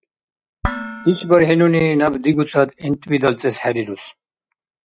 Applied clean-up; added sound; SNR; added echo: neural mask model RNNoise.